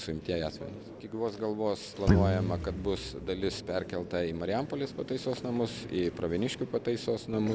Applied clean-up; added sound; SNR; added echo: none; Guitar; -3 dB; none.